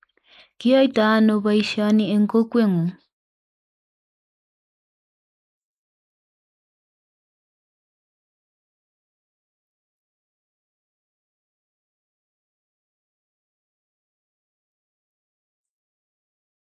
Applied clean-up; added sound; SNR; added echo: neural mask model Resemble Enhance denoiser.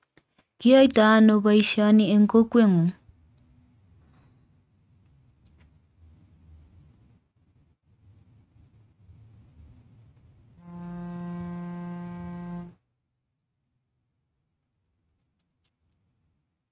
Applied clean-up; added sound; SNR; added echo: neural mask model RNNoise.